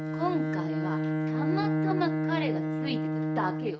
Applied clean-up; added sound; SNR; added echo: neural mask model RNNoise.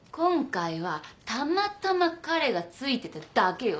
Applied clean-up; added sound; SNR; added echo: none; none; none; none.